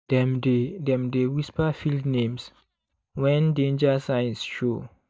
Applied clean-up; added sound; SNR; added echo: neural mask model DeepFilterNet 3.